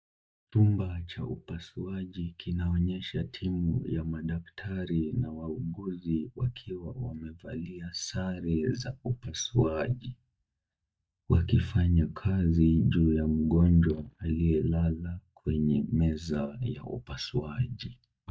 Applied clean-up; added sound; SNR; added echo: neural mask model DeepFilterNet 3.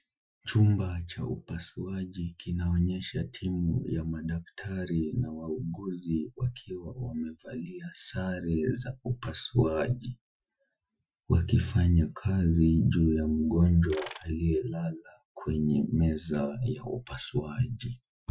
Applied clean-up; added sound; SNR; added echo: classical method Wiener filter.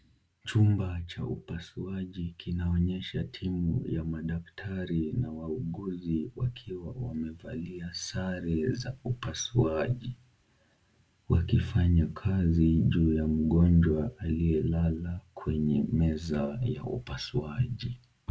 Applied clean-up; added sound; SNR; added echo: none; none; none; none.